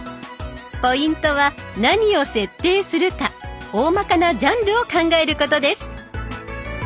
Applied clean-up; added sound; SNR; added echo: none; none; none; none.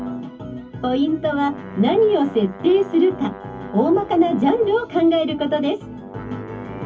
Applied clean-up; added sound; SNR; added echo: none; Brass instrument; 20 dB; reverberation time 0.3 s.